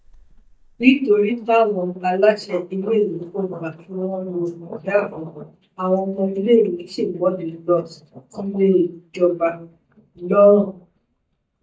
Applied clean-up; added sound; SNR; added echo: neural mask model DeepFilterNet 3.